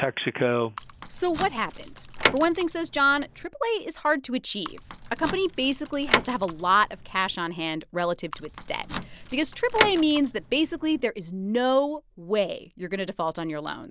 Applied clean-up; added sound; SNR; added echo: none; Door / Car; 6 dB; none.